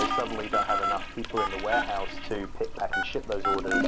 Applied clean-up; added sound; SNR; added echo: none; Telephone + Toilet flush / Gurgling; -2 dB; none.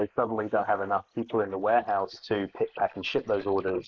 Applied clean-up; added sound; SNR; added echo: neural mask model Resemble Enhance denoiser.